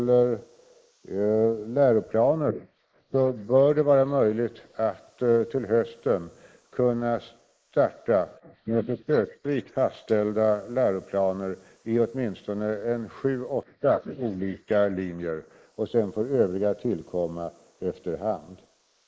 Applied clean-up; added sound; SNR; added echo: neural mask model Resemble Enhance denoiser.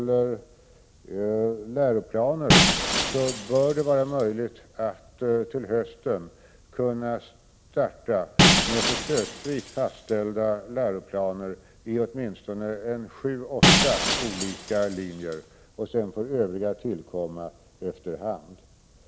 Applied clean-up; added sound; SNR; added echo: none; Shatter; -2 dB; none.